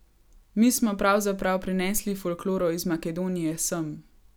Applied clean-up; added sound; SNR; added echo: none; none; none; none.